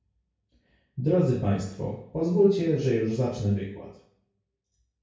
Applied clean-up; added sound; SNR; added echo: none; none; none; reverberation time 0.5 s.